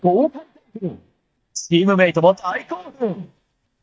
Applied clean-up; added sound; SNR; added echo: neural mask model DeepFilterNet 3.